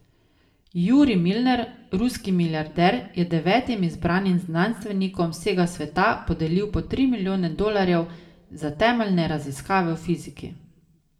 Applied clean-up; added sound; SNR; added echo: none; none; none; reverberation time 0.4 s.